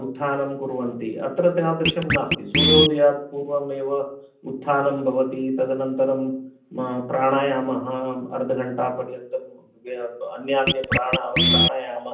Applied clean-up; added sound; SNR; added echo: none; Scratching (performance technique); 0 dB; reverberation time 0.6 s.